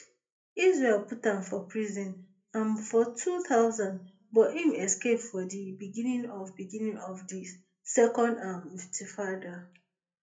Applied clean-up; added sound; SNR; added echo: none; none; none; reverberation time 0.3 s.